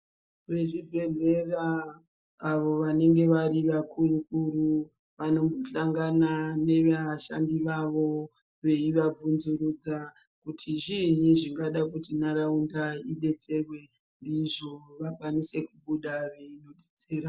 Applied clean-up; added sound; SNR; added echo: none; none; none; none.